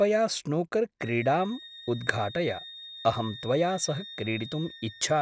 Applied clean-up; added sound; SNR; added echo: none; Wind instrument, woodwind instrument; 17 dB; none.